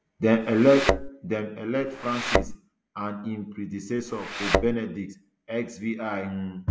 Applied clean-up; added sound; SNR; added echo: none; Thump, thud; 1 dB; none.